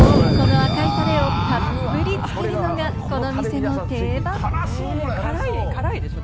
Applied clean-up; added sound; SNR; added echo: none; Explosion; -4 dB; none.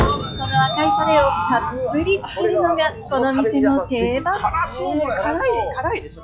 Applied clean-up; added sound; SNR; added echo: classical method log-MMSE.